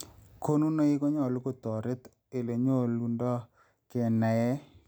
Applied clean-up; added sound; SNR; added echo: none; none; none; none.